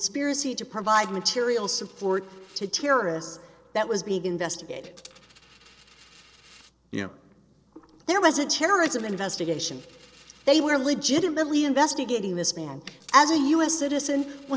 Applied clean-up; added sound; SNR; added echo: neural separator model SepFormer DNS4.